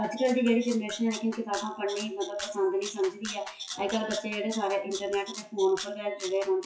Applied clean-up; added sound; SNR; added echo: classical method WPE with log-MMSE.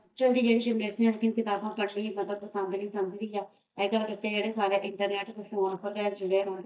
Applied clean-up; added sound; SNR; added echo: neural mask model DeepFilterNet 3.